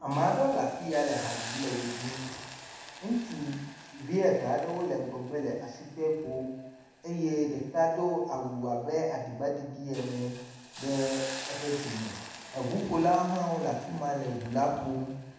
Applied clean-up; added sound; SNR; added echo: none; Hiss; 14 dB; reverberation time 1.0 s.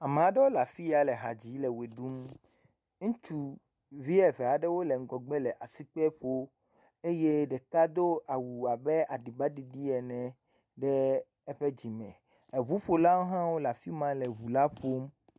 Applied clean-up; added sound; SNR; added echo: none; none; none; none.